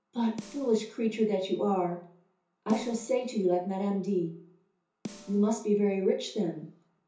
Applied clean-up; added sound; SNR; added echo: none; Snare drum; 20 dB; reverberation time 0.6 s.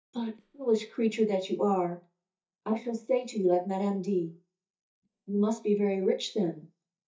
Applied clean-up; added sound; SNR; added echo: neural mask model DeepFilterNet 3.